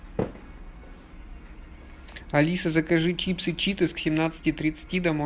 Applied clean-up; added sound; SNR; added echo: none; none; none; none.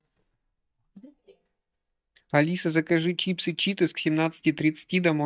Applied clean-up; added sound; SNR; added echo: neural mask model DeepFilterNet 3.